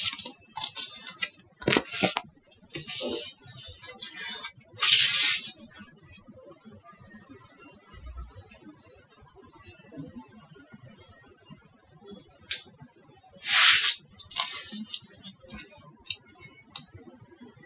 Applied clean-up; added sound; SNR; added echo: classical method Wiener filter.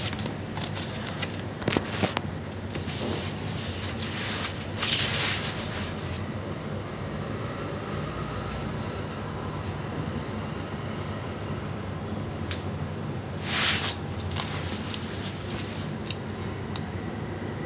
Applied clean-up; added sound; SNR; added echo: none; none; none; none.